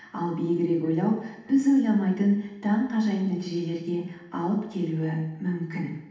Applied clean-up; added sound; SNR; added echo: none; none; none; reverberation time 0.8 s.